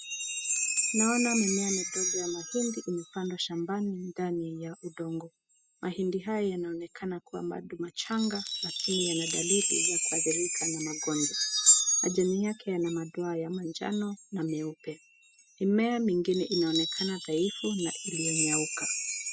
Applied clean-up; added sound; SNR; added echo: classical method spectral subtraction.